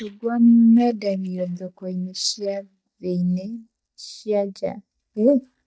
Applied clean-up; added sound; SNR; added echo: neural mask model DeepFilterNet 3.